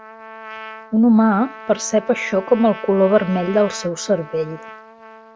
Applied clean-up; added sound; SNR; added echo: none; Trumpet; 17 dB; none.